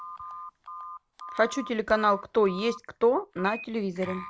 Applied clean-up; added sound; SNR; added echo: none; Telephone; 14 dB; none.